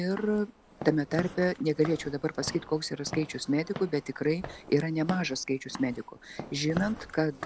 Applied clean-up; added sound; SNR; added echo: none; Walk, footsteps / Siren; 13 dB; none.